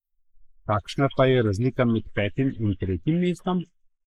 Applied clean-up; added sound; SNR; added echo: neural mask model Resemble Enhance denoiser.